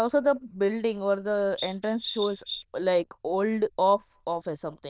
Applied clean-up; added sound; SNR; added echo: neural diffusion model UNIVERSE++.